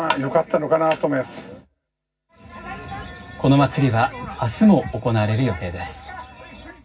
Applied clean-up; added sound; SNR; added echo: none; none; none; reverberation time 0.4 s.